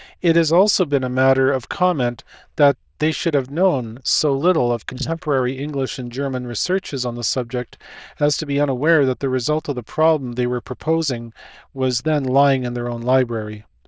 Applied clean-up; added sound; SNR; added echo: neural diffusion model UNIVERSE++.